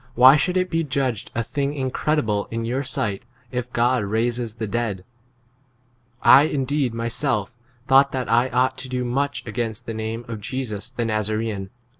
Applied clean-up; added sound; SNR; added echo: none; none; none; none.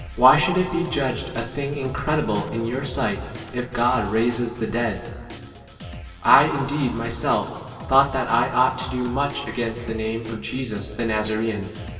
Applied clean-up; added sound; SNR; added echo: none; Drum kit; 14 dB; reverberation time 2.2 s.